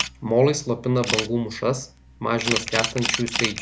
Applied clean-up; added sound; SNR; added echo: none; Camera; 5 dB; none.